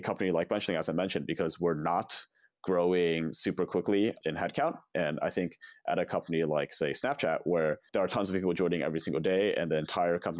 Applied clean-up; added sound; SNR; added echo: none; none; none; none.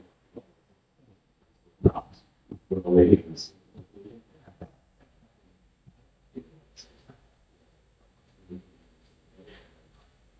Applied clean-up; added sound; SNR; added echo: neural mask model DeepFilterNet 3.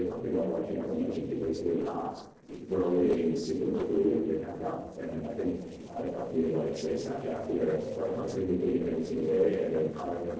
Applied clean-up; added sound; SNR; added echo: neural separator model SepFormer DNS4.